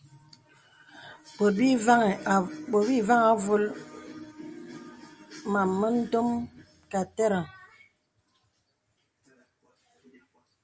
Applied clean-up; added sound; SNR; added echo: none; none; none; none.